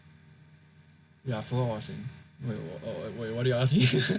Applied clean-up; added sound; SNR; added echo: none; none; none; none.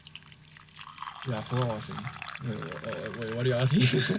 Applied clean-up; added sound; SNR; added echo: none; Fill (with liquid); 13 dB; none.